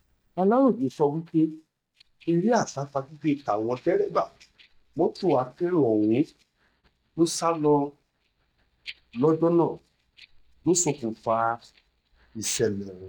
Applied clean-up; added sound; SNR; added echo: neural mask model DeepFilterNet 3.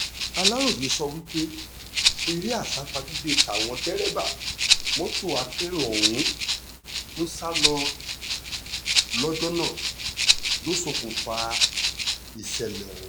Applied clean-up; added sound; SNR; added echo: none; Rattle (instrument); -4 dB; none.